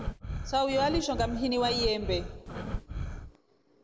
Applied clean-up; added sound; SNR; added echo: none; Breathing; 6 dB; none.